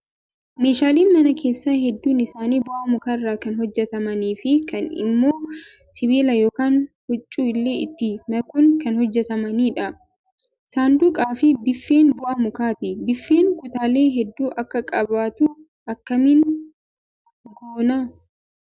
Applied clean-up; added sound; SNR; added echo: none; none; none; none.